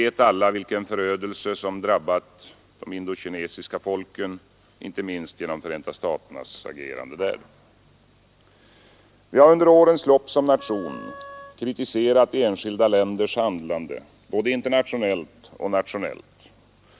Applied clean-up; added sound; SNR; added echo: none; Wind instrument, woodwind instrument; 20 dB; none.